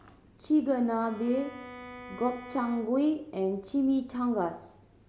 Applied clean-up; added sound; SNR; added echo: none; Bowed string instrument; 17 dB; none.